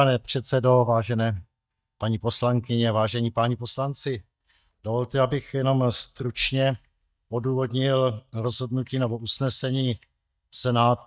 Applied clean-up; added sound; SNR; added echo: neural mask model DeepFilterNet 3.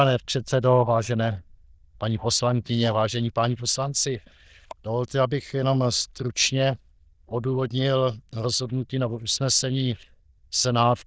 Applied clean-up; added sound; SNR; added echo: neural diffusion model UNIVERSE++.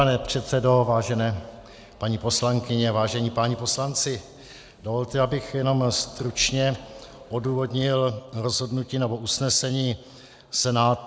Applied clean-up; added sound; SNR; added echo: none; none; none; none.